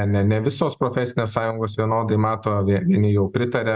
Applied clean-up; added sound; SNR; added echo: none; none; none; none.